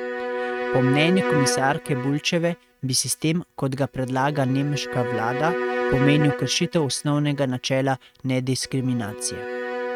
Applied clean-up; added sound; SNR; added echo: neural mask model RNNoise.